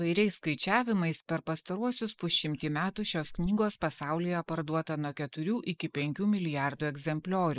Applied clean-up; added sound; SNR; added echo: neural mask model Resemble Enhance denoiser.